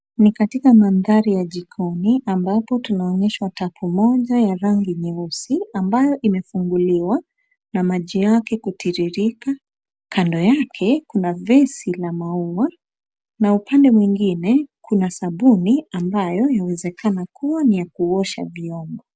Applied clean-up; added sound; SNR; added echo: none; none; none; none.